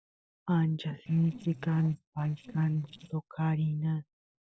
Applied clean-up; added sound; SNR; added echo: neural separator model SepFormer DNS4.